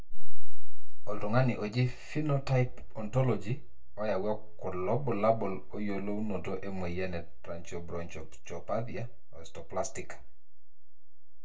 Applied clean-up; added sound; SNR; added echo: none; none; none; reverberation time 0.1 s.